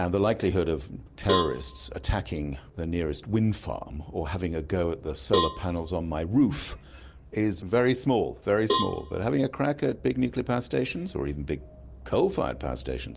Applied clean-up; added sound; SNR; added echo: none; Cowbell; 6 dB; none.